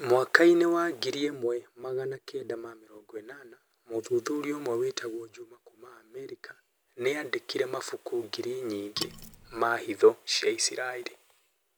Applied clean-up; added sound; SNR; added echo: none; Wood; 12 dB; none.